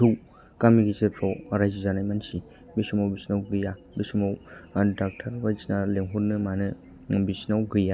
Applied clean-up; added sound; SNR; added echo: none; none; none; none.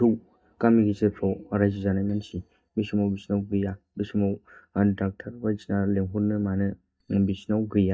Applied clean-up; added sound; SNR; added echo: neural mask model DeepFilterNet 3.